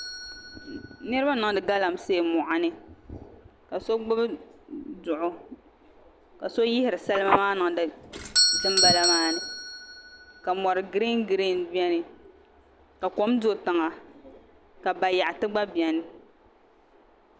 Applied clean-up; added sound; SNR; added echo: none; Doorbell + Telephone; 5 dB; none.